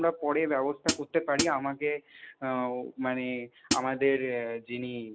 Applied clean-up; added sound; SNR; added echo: none; Hi-hat; 0 dB; none.